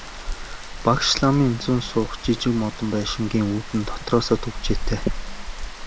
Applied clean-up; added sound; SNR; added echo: none; Rain; 6 dB; none.